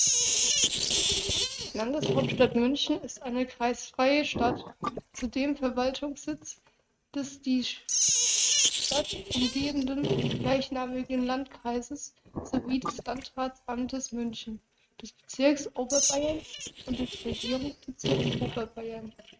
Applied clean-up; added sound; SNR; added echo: neural mask model RNNoise.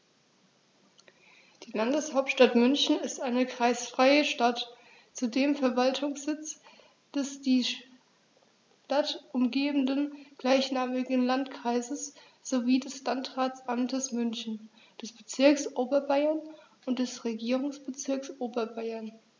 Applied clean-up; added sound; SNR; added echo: none; none; none; none.